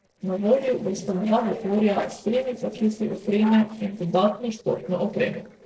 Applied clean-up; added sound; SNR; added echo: neural separator model SepFormer DNS4.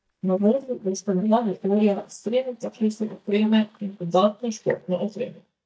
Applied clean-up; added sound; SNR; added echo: neural mask model DeepFilterNet 3.